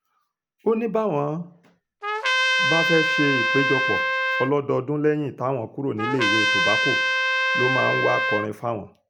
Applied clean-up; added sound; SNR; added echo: none; Trumpet; -3 dB; none.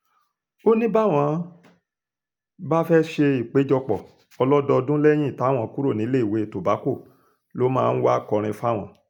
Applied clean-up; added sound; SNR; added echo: none; none; none; none.